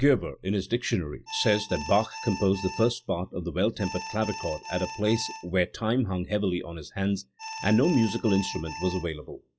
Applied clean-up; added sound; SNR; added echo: classical method log-MMSE.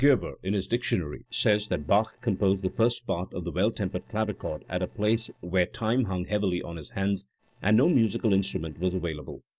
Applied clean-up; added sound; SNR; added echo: neural separator model SepFormer DNS4.